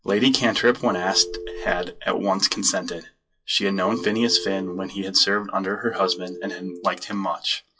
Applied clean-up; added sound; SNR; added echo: classical method WPE with log-MMSE.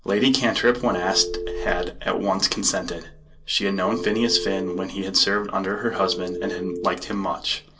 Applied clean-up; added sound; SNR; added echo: none; Telephone; 10 dB; reverberation time 0.2 s.